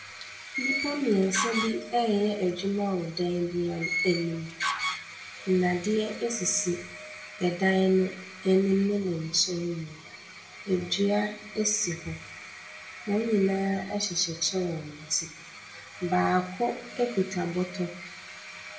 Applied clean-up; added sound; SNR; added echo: none; Door; 3 dB; reverberation time 0.5 s.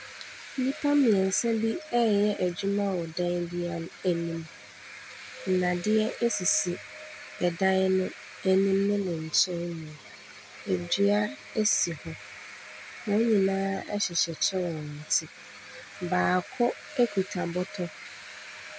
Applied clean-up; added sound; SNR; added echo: none; none; none; none.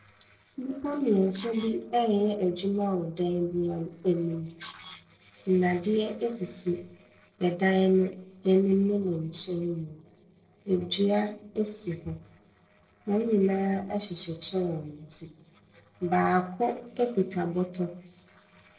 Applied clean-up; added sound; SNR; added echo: neural separator model SepFormer DNS4.